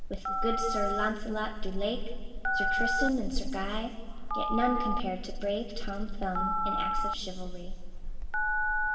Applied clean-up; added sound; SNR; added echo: none; Telephone; -4 dB; reverberation time 1.7 s.